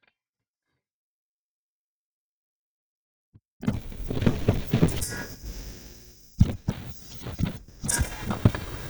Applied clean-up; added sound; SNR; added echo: neural mask model DeepFilterNet 3.